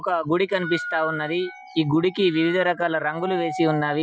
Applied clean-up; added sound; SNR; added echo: classical method Wiener filter.